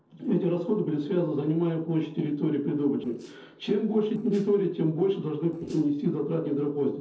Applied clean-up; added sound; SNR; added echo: neural separator model SepFormer DNS4.